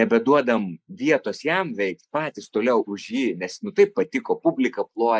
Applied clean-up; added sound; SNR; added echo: neural mask model Resemble Enhance denoiser.